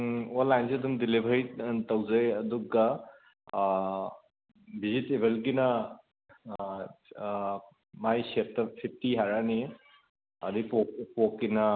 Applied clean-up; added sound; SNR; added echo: none; none; none; none.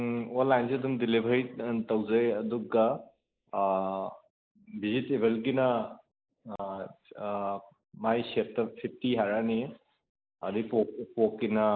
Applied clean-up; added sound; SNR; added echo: neural mask model Resemble Enhance denoiser.